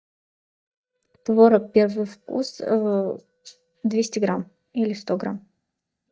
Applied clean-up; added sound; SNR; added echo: neural mask model DeepFilterNet 3.